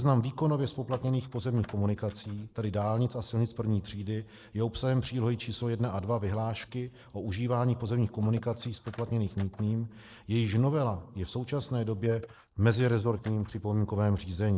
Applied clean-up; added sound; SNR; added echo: neural mask model Resemble Enhance denoiser.